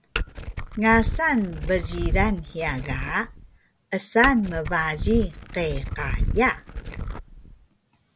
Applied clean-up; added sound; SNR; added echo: none; Glass; 4 dB; none.